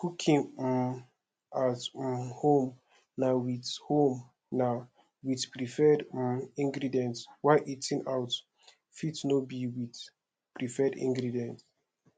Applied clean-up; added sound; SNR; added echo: none; none; none; none.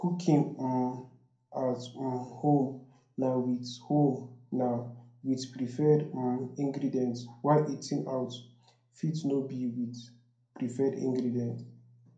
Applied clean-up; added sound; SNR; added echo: none; none; none; reverberation time 0.5 s.